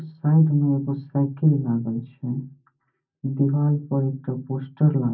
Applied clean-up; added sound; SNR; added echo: none; none; none; reverberation time 0.4 s.